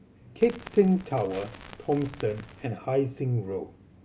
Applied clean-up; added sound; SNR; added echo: none; Crackle; 18 dB; none.